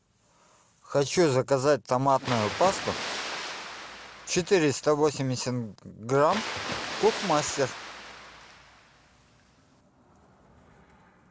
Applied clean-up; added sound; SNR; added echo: none; Water; 11 dB; none.